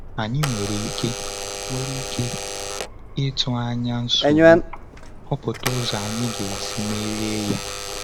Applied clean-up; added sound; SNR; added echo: none; Alarm / Door; -3 dB; none.